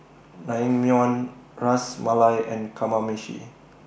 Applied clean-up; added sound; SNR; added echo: none; none; none; none.